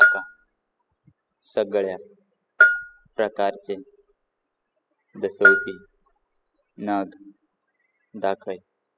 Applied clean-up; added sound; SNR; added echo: classical method spectral subtraction.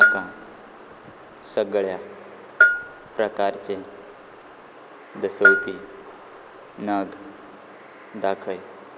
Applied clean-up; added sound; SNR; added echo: none; Bell; -5 dB; none.